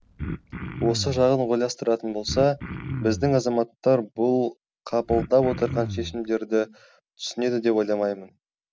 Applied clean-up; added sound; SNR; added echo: none; Cough; 9 dB; none.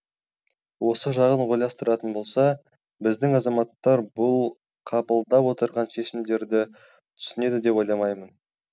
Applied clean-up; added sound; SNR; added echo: none; none; none; none.